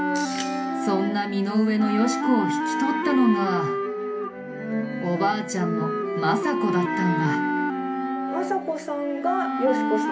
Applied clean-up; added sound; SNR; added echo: none; Wind instrument, woodwind instrument; 2 dB; reverberation time 0.3 s.